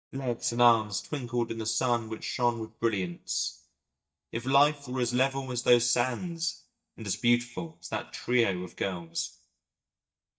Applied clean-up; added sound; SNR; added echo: neural mask model DeepFilterNet 3.